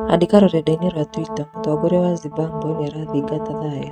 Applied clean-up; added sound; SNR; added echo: neural mask model RNNoise.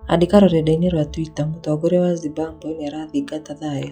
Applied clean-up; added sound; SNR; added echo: classical method log-MMSE.